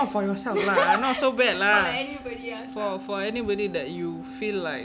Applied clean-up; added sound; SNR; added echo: none; Organ; 14 dB; none.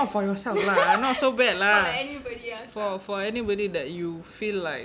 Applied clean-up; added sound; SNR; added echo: none; none; none; none.